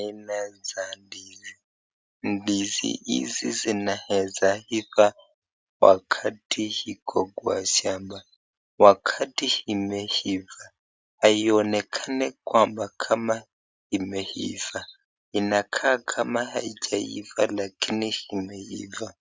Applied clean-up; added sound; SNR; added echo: none; none; none; none.